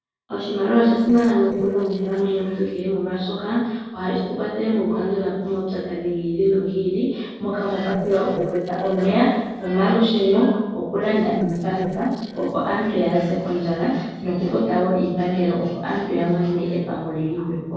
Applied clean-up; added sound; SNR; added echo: neural separator model SepFormer DNS4.